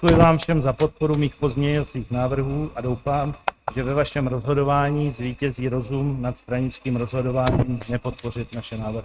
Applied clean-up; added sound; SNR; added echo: neural mask model RNNoise.